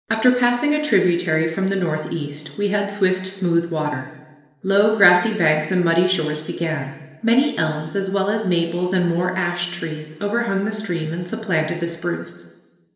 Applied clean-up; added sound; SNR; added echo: none; none; none; reverberation time 1.3 s.